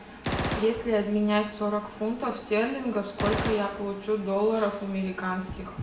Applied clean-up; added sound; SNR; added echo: none; Gunshot, gunfire; 8 dB; reverberation time 0.6 s.